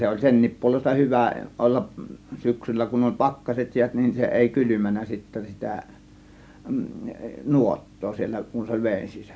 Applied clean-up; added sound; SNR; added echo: none; none; none; none.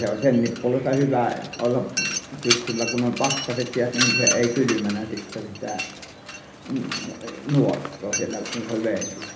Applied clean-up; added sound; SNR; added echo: none; Mechanisms; 5 dB; reverberation time 0.7 s.